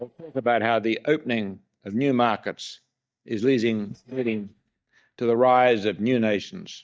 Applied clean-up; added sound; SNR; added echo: neural mask model DeepFilterNet 3.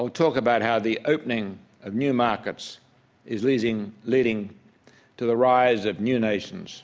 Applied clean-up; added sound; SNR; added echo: none; none; none; none.